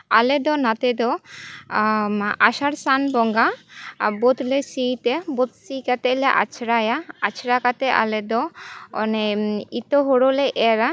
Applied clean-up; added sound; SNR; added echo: none; none; none; none.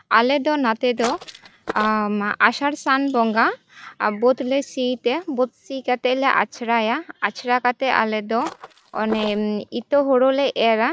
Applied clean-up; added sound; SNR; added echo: neural mask model RNNoise.